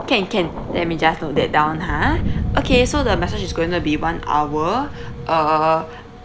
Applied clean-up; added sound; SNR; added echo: none; Thunder; 6 dB; none.